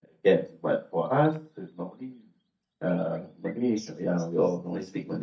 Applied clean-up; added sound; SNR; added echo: neural mask model DeepFilterNet 3.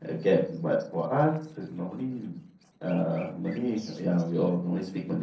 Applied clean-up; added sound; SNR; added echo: neural separator model SepFormer DNS4.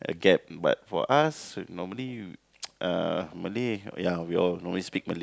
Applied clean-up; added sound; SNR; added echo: none; none; none; none.